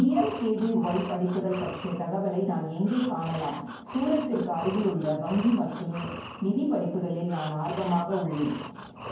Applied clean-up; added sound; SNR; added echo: none; Breathing; 14 dB; reverberation time 0.9 s.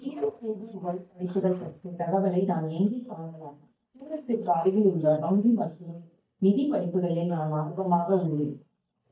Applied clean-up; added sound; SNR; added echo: neural mask model DeepFilterNet 3.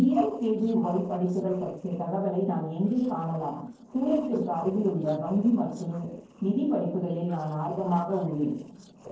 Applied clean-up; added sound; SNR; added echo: neural separator model SepFormer DNS4.